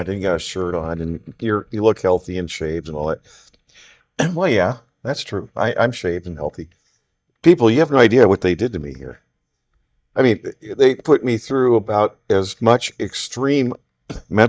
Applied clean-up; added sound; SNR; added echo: neural mask model DeepFilterNet 3.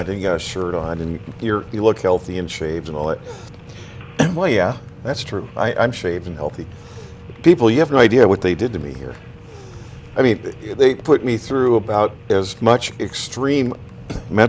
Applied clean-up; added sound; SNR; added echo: none; none; none; none.